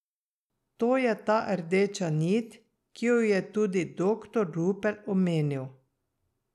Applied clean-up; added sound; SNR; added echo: none; none; none; none.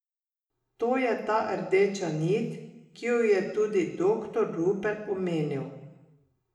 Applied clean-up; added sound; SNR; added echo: none; none; none; reverberation time 1.0 s.